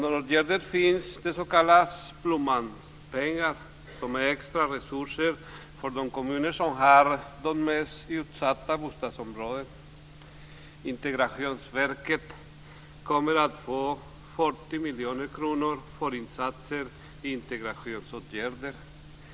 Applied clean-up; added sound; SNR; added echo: none; none; none; none.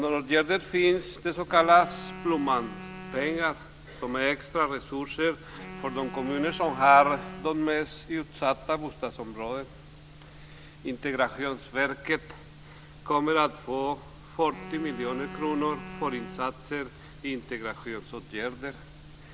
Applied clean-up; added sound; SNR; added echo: none; Wind instrument, woodwind instrument; 15 dB; none.